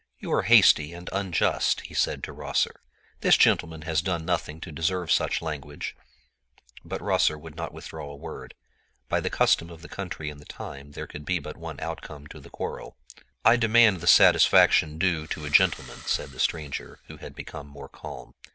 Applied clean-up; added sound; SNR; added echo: none; Engine starting; 18 dB; none.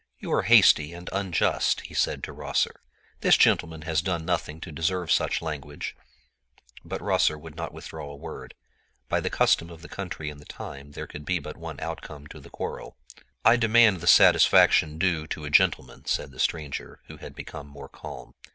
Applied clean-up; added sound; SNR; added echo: none; none; none; none.